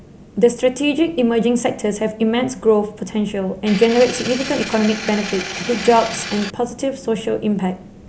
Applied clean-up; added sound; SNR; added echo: none; Engine; 9 dB; none.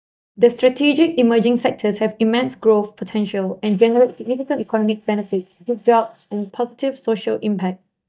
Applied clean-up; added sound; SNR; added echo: neural mask model DeepFilterNet 3.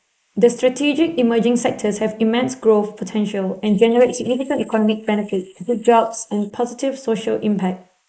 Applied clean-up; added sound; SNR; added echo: neural mask model Resemble Enhance denoiser.